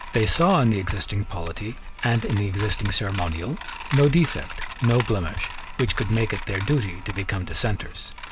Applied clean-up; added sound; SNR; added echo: none; Coin (dropping); 13 dB; none.